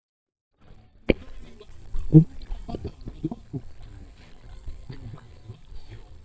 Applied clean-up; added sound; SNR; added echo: neural mask model DeepFilterNet 3.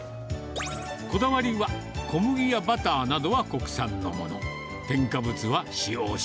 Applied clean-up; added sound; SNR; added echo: none; none; none; none.